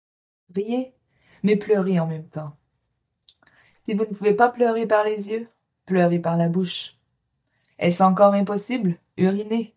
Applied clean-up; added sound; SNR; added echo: neural mask model DeepFilterNet 3.